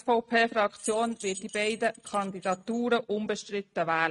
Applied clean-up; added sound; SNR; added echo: neural mask model RNNoise.